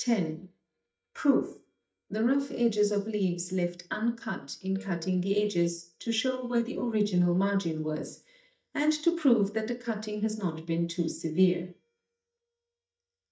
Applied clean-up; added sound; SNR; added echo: neural mask model DeepFilterNet 3.